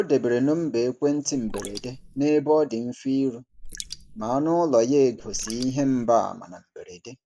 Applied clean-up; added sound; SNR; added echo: neural mask model Resemble Enhance denoiser.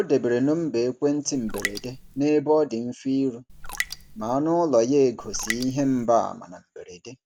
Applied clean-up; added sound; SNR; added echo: none; Raindrop; 10 dB; none.